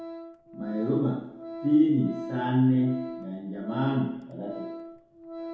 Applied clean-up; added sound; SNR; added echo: none; Organ; 12 dB; reverberation time 0.8 s.